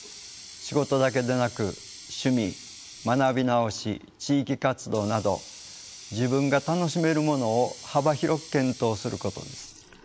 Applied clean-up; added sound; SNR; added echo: none; Water tap, faucet; 18 dB; none.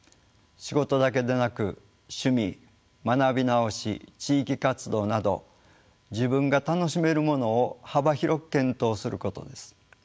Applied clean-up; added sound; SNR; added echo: none; none; none; none.